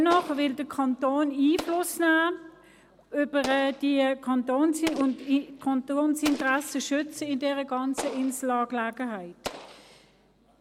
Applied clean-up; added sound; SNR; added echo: none; Explosion; 16 dB; none.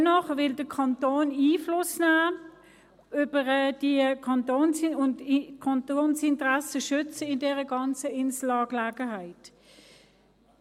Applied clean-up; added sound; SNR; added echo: none; none; none; none.